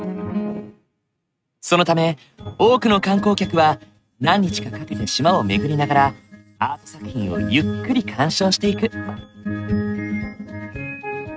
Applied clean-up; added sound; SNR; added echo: neural mask model RNNoise.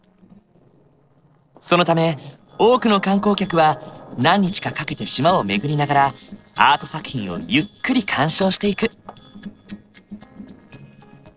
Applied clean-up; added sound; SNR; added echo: neural separator model SepFormer DNS4.